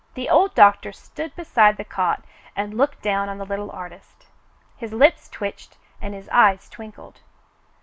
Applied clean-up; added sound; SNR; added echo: none; none; none; none.